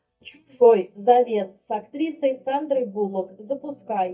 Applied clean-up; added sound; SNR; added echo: neural mask model DeepFilterNet 3.